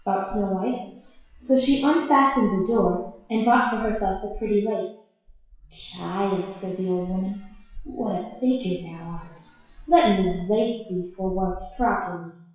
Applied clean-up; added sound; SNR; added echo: classical method WPE with log-MMSE.